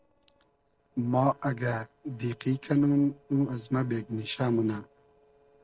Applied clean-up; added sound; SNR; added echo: neural separator model SepFormer DNS4.